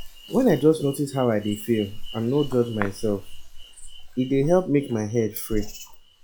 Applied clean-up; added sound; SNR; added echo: classical method log-MMSE.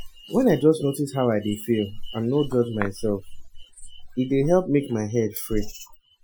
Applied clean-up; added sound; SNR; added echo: classical method Wiener filter.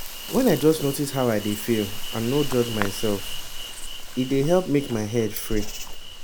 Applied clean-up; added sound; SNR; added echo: none; Insect; 6 dB; none.